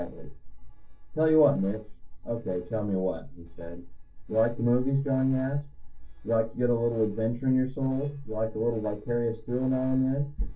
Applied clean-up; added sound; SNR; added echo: neural separator model SepFormer DNS4.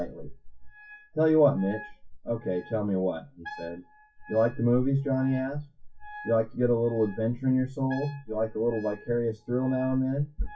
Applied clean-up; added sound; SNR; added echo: classical method WPE with log-MMSE.